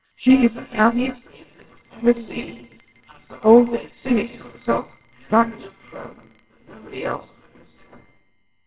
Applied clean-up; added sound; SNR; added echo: neural separator model SepFormer WHAMR!.